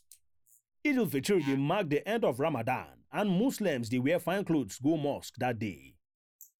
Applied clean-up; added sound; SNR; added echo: neural mask model Resemble Enhance denoiser.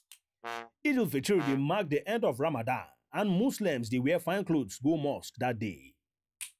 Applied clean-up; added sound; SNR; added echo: classical method log-MMSE.